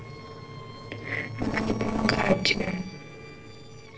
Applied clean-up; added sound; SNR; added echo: neural separator model SepFormer DNS4.